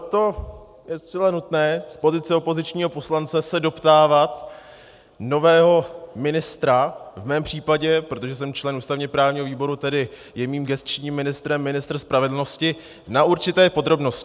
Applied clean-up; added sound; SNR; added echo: none; none; none; none.